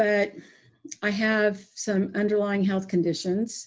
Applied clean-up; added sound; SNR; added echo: none; none; none; none.